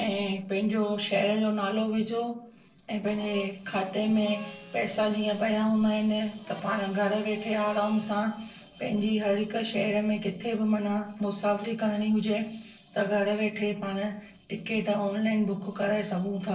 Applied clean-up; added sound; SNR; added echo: neural separator model SepFormer DNS4.